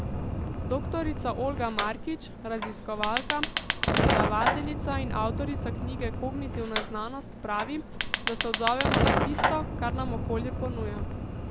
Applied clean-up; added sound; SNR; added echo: none; Fire; -4 dB; none.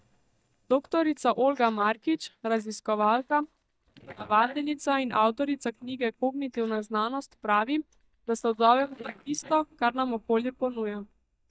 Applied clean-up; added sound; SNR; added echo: neural mask model DeepFilterNet 3.